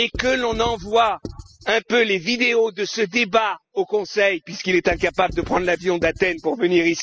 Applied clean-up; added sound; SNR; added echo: classical method spectral subtraction.